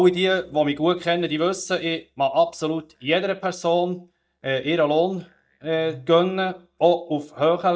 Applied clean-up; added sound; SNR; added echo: neural mask model DeepFilterNet 3.